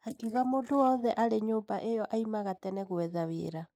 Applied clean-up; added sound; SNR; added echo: neural mask model Resemble Enhance denoiser.